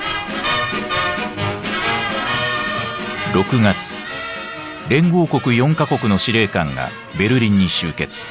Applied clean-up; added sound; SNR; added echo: none; none; none; none.